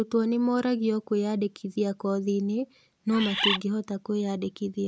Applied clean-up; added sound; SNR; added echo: none; Bird; 0 dB; none.